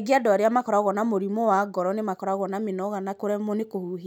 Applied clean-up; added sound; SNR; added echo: none; none; none; none.